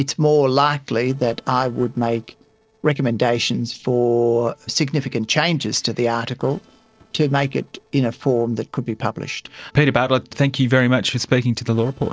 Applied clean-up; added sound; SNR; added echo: neural separator model SepFormer DNS4.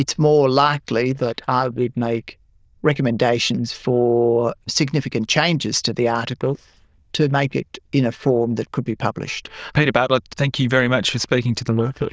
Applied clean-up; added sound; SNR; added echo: neural diffusion model UNIVERSE++.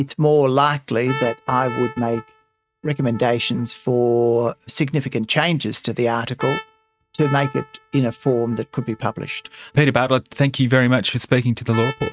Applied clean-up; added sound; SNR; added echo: neural mask model RNNoise.